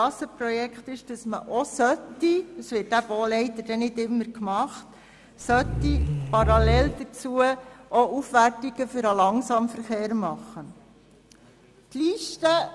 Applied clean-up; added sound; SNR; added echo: none; Growling; -1 dB; none.